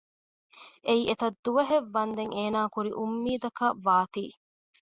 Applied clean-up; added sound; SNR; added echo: none; none; none; none.